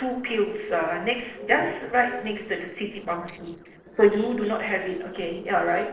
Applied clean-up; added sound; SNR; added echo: neural separator model SepFormer DNS4.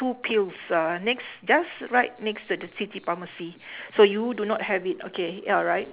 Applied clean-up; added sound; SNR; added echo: none; none; none; none.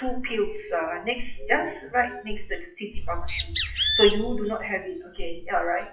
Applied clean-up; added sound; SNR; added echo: classical method WPE with log-MMSE.